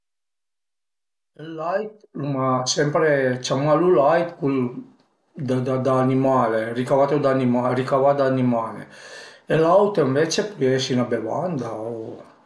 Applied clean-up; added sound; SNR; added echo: none; none; none; none.